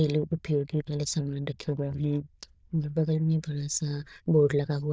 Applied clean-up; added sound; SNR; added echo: neural diffusion model UNIVERSE++.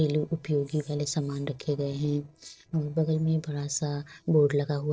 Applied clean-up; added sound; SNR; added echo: neural separator model SepFormer DNS4.